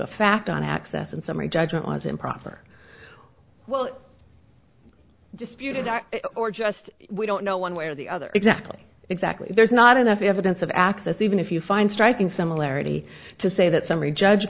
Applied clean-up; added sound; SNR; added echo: none; none; none; none.